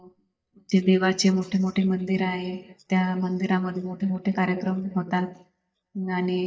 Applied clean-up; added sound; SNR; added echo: neural mask model DeepFilterNet 3.